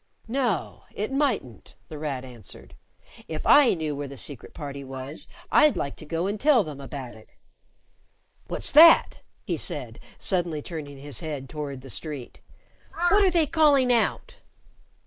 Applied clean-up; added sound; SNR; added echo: neural mask model Resemble Enhance denoiser.